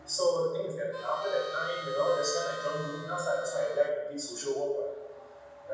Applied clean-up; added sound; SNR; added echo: none; Harmonica; 10 dB; reverberation time 1.2 s.